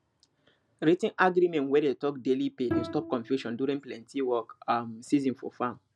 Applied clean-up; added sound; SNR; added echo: none; Bowed string instrument; 9 dB; none.